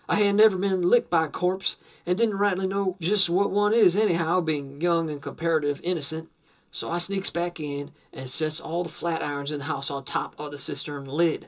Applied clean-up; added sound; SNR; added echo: none; none; none; reverberation time 0.2 s.